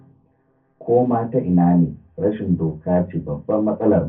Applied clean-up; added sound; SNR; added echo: none; none; none; reverberation time 0.3 s.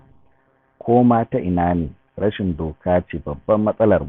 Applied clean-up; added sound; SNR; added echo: none; none; none; none.